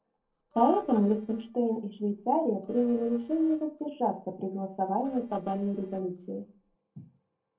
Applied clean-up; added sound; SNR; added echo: neural separator model SepFormer DNS4.